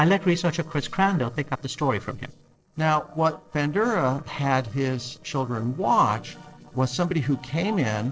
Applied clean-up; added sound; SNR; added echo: neural separator model SepFormer DNS4.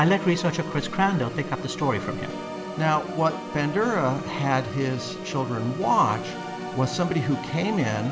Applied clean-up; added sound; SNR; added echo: none; Organ; 8 dB; reverberation time 2.3 s.